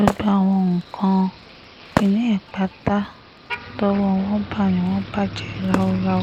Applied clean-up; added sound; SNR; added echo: none; Wood + Motor vehicle (road); 9 dB; none.